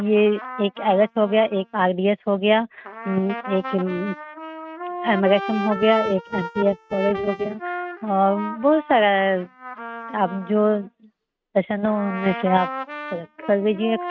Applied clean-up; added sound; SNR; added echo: neural mask model RNNoise.